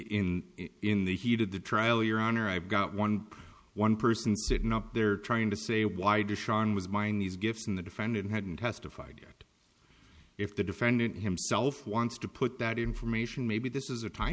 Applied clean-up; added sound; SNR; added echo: none; none; none; none.